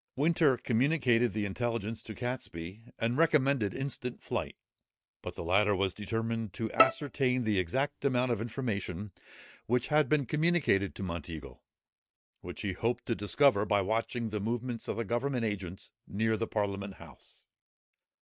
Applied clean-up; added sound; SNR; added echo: neural mask model RNNoise.